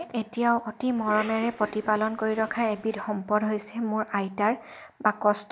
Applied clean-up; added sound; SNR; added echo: none; Cough; 16 dB; none.